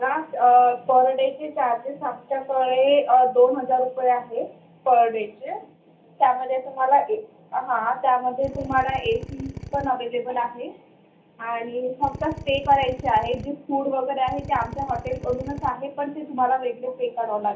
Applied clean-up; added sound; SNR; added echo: none; Drill; 13 dB; reverberation time 0.3 s.